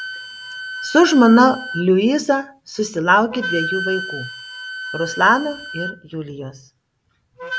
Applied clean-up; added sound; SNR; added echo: none; Wind instrument, woodwind instrument; 11 dB; none.